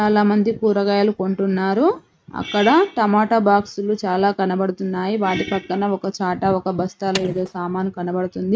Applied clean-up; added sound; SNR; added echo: neural mask model RNNoise.